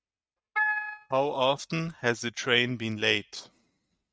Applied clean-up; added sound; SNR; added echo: neural mask model RNNoise.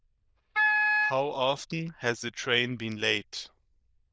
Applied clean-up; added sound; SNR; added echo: neural diffusion model UNIVERSE++.